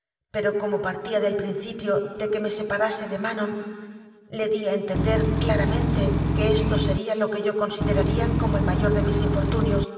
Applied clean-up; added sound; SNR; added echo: none; Engine / Truck / Car; -4 dB; reverberation time 2.0 s.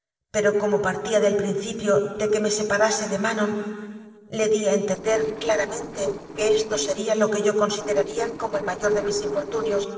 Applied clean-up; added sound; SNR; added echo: neural separator model SepFormer DNS4.